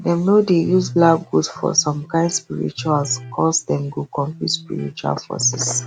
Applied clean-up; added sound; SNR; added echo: none; Electric guitar; 16 dB; none.